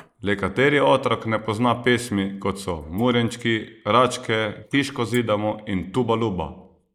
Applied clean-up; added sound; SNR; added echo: neural mask model Resemble Enhance denoiser.